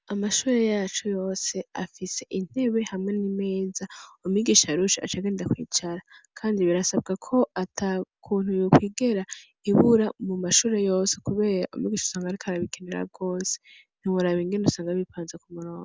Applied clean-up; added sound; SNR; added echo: none; none; none; none.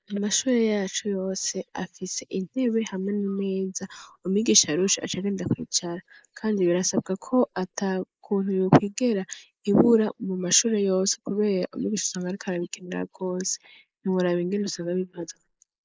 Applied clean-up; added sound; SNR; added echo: neural mask model Resemble Enhance denoiser.